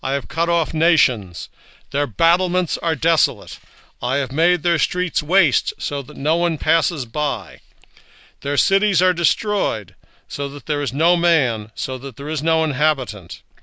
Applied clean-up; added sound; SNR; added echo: none; none; none; none.